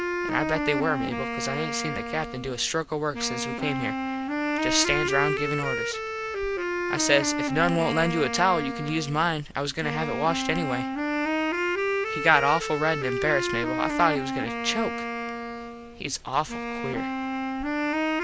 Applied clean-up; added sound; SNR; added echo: none; Wind instrument, woodwind instrument; 1 dB; none.